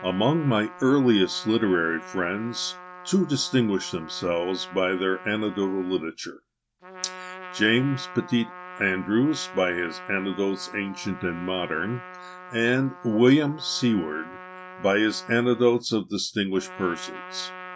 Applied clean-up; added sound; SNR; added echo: none; Trumpet; 16 dB; none.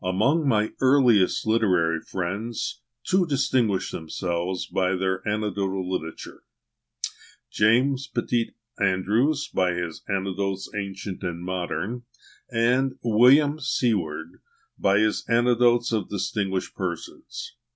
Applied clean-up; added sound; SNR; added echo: none; none; none; none.